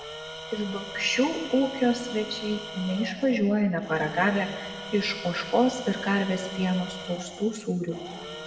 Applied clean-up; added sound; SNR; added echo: none; Tools; 12 dB; reverberation time 1.4 s.